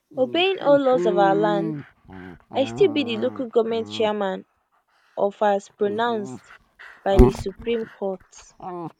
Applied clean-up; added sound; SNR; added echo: none; Dog; 4 dB; none.